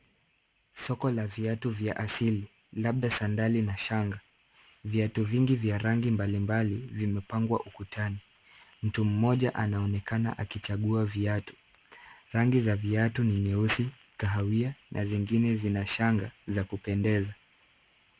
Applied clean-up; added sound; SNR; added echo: none; none; none; none.